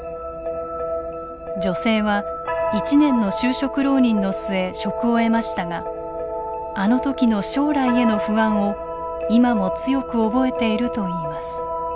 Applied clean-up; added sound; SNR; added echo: none; none; none; none.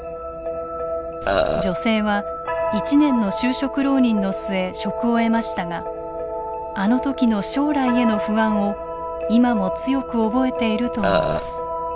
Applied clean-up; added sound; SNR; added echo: none; Burping, eructation; 0 dB; none.